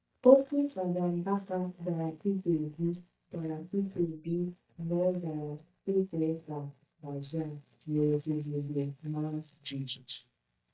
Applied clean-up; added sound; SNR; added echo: neural mask model DeepFilterNet 3.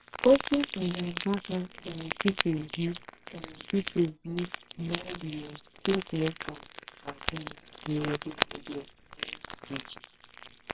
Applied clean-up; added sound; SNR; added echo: neural separator model SepFormer WHAMR!.